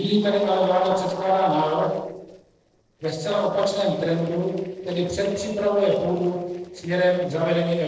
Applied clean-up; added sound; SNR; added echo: neural separator model SepFormer DNS4.